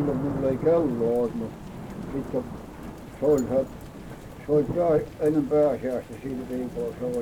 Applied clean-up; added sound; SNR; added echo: none; Thunder / Rain; 10 dB; none.